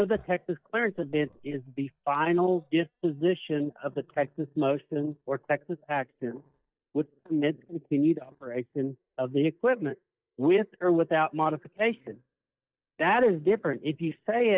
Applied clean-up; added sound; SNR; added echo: neural mask model DeepFilterNet 3.